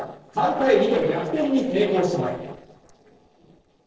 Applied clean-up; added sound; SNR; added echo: neural separator model SepFormer DNS4.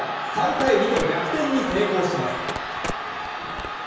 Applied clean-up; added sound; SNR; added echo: none; Telephone; 12 dB; reverberation time 1.2 s.